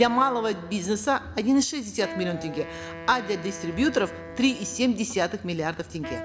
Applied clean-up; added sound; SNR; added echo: none; Wind instrument, woodwind instrument; 14 dB; none.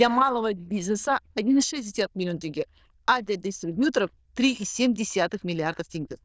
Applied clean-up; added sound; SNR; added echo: neural diffusion model UNIVERSE++.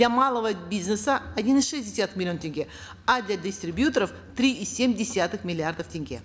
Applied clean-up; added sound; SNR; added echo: none; none; none; none.